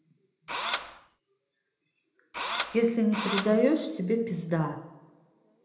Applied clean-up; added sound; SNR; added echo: none; Engine / Drill; 5 dB; reverberation time 1.0 s.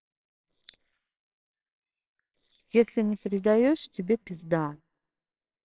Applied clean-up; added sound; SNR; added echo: neural separator model SepFormer WHAMR!.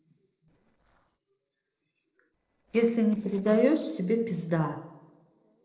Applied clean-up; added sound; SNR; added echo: neural separator model SepFormer DNS4.